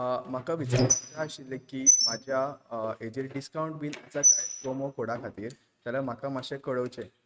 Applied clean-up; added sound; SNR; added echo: neural mask model RNNoise.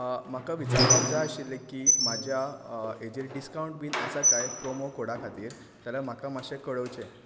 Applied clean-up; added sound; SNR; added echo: none; Squeak; -4 dB; none.